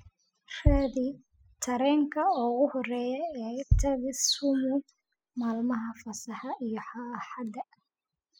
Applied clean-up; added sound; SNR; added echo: classical method spectral subtraction.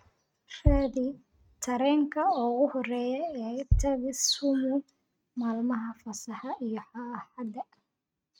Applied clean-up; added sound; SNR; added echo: neural mask model RNNoise.